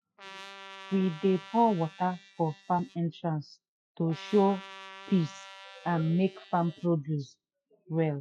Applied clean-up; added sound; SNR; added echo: classical method log-MMSE.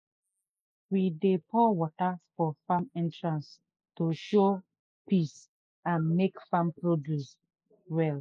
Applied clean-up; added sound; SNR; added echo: neural mask model Resemble Enhance denoiser.